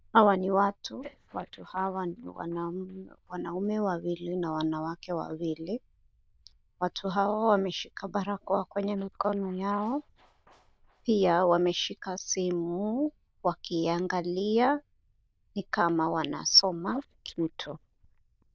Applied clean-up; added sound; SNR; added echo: neural diffusion model UNIVERSE++.